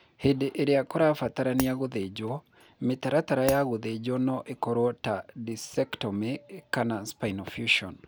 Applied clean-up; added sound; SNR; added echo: none; Shatter; 14 dB; none.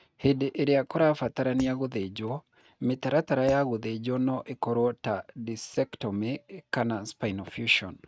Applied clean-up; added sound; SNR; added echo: neural mask model RNNoise.